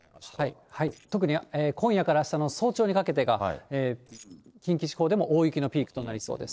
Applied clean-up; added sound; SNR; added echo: neural separator model SepFormer DNS4.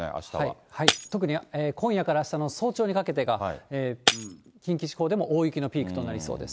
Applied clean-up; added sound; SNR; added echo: none; Shatter; 6 dB; none.